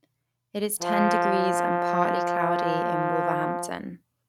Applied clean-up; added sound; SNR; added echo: none; Brass instrument; -5 dB; none.